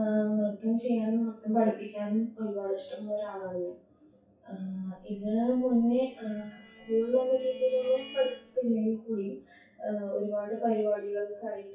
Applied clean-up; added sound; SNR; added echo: classical method WPE with log-MMSE.